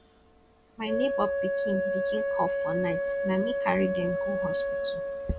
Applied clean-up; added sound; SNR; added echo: none; Wind instrument, woodwind instrument; -1 dB; none.